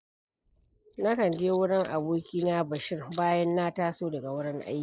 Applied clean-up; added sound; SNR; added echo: neural mask model Resemble Enhance denoiser.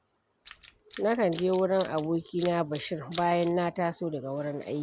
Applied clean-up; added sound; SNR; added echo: none; Tools; 19 dB; none.